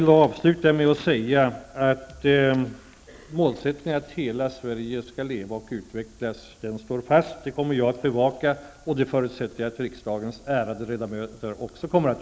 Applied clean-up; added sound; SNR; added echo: none; none; none; none.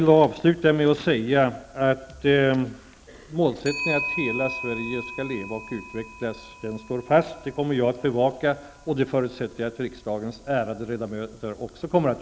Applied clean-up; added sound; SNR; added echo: none; Clock; 14 dB; none.